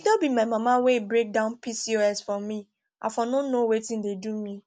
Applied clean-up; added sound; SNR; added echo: none; none; none; none.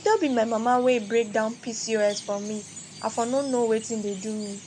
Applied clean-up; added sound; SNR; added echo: none; Chirp, tweet; 17 dB; none.